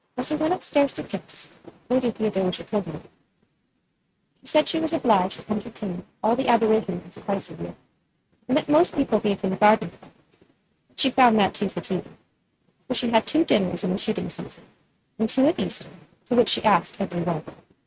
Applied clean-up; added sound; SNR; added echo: neural mask model RNNoise.